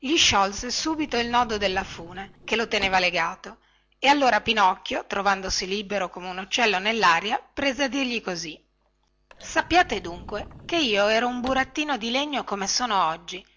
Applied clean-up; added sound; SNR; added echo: none; Sliding door / Slam / Wood; 18 dB; none.